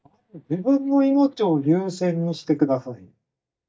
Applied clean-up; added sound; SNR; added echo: neural mask model DeepFilterNet 3.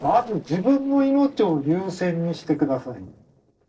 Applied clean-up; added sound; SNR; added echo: neural separator model SepFormer DNS4.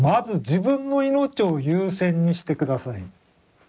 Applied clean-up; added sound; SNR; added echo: none; none; none; none.